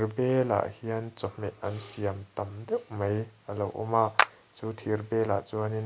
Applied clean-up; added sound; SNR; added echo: none; Clapping; 2 dB; none.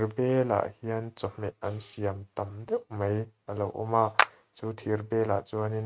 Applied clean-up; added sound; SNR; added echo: neural mask model RNNoise.